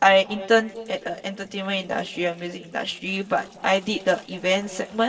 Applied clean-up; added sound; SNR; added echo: neural separator model SepFormer DNS4.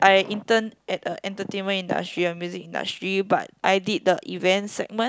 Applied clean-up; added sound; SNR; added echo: none; none; none; none.